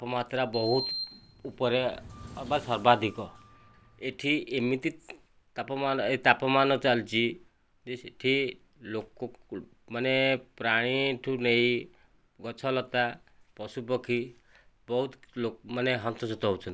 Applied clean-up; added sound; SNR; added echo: none; Sliding door; 12 dB; none.